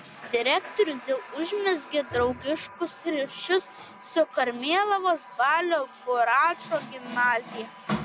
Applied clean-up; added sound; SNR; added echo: none; Water tap, faucet; 14 dB; none.